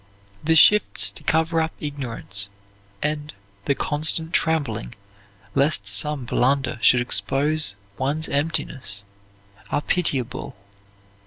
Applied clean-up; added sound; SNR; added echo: none; none; none; none.